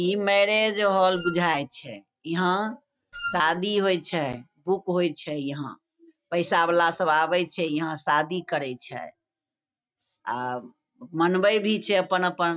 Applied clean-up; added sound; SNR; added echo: neural mask model RNNoise.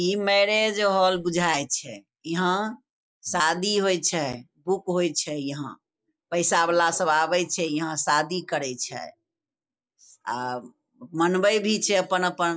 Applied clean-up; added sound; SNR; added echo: neural mask model Resemble Enhance denoiser.